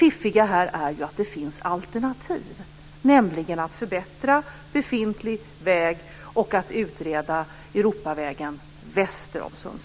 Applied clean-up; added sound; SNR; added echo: none; none; none; none.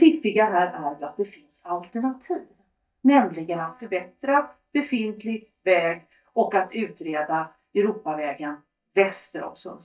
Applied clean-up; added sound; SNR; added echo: neural mask model DeepFilterNet 3.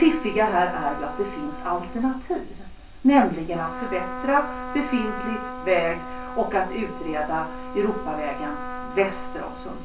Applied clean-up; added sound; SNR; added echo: none; Trumpet; 11 dB; reverberation time 0.2 s.